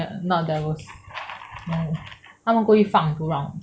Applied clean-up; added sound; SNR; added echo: none; none; none; none.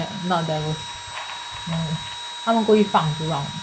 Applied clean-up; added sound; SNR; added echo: none; Engine / Drill; 10 dB; none.